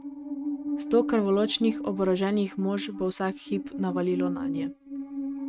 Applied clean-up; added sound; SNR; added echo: neural mask model RNNoise.